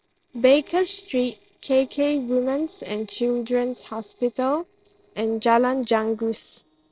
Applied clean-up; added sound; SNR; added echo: neural separator model SepFormer DNS4.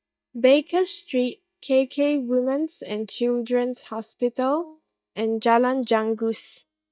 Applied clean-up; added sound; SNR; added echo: neural mask model DeepFilterNet 3.